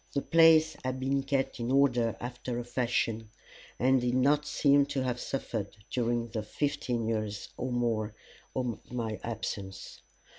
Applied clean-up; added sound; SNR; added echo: none; none; none; none.